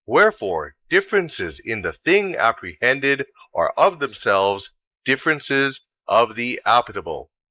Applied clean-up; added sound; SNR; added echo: neural mask model Resemble Enhance denoiser.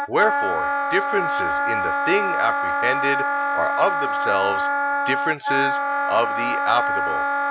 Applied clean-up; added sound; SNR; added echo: none; Wind instrument, woodwind instrument; -3 dB; none.